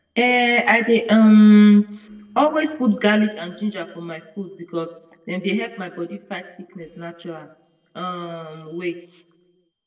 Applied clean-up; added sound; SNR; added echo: neural separator model SepFormer DNS4.